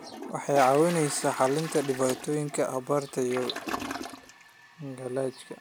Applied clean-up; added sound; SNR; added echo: none; Toilet flush; 11 dB; none.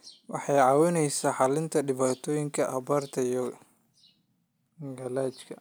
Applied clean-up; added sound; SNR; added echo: none; none; none; none.